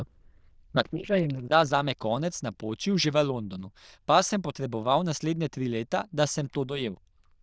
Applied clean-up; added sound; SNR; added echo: neural diffusion model UNIVERSE++.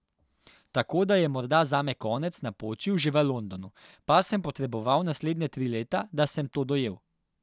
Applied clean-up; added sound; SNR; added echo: none; none; none; none.